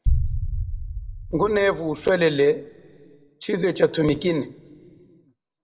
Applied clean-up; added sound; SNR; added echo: none; Boom; 3 dB; reverberation time 1.3 s.